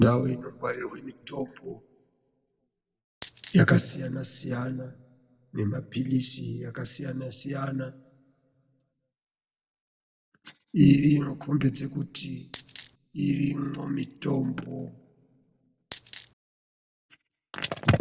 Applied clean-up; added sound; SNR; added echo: none; Coin (dropping); 7 dB; reverberation time 0.8 s.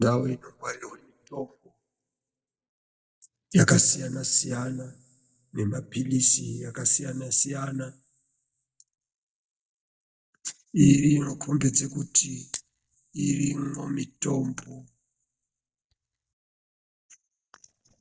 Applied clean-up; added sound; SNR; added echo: neural mask model DeepFilterNet 3.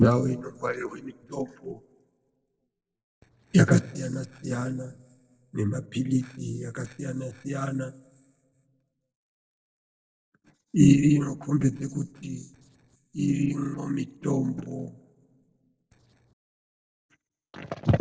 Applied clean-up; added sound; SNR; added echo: neural separator model SepFormer DNS4.